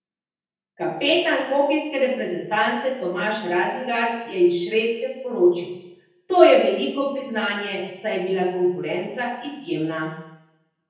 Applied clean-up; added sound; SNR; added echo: none; none; none; reverberation time 0.8 s.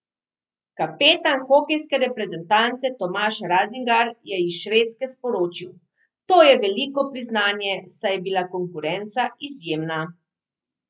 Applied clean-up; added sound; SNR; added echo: none; none; none; none.